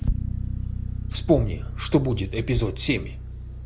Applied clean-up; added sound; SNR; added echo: none; Bass guitar; 5 dB; none.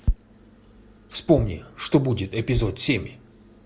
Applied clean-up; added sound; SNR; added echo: none; none; none; none.